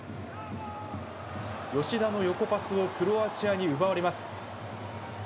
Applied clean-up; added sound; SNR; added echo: none; none; none; none.